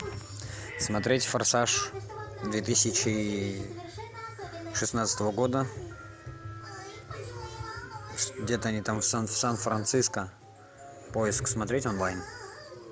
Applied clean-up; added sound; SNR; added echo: none; none; none; none.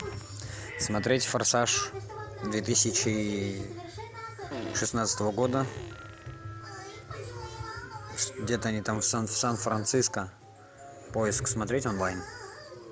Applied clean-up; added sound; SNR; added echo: none; Fart; 13 dB; none.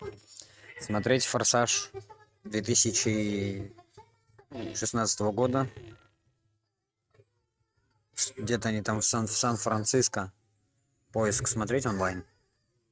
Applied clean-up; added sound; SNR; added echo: neural mask model RNNoise.